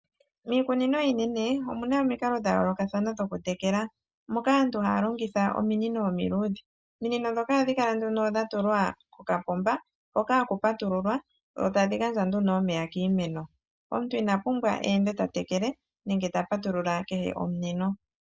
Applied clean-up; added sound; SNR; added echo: none; none; none; none.